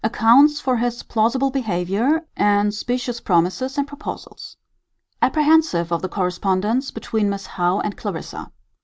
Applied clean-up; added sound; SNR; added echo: none; none; none; none.